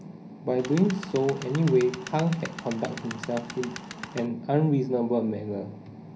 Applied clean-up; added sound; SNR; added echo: none; Tools; 14 dB; reverberation time 0.4 s.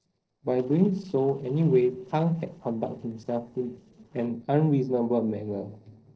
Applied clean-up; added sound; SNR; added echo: neural separator model SepFormer DNS4.